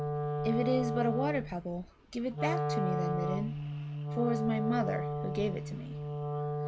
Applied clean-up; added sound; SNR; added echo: none; Wind instrument, woodwind instrument; 0 dB; none.